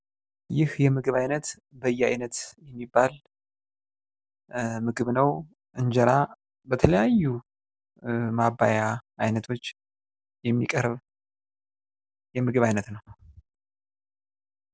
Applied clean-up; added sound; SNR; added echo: none; none; none; none.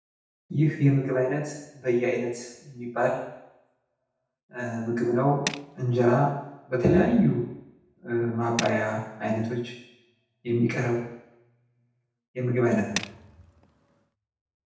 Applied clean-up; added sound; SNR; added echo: none; Tools; 11 dB; reverberation time 0.8 s.